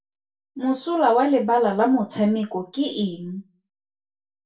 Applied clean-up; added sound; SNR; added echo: none; none; none; reverberation time 0.3 s.